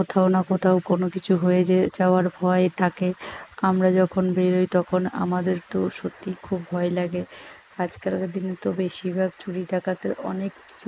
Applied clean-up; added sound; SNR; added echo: neural mask model Resemble Enhance denoiser.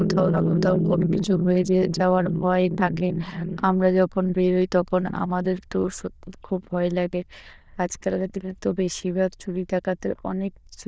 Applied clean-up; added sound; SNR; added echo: neural diffusion model UNIVERSE++.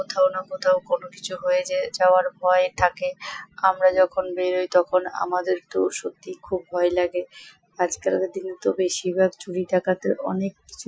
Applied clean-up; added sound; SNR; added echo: classical method Wiener filter.